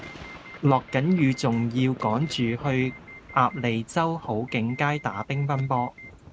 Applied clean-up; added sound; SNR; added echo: none; Thunder / Rain + Alarm; 18 dB; none.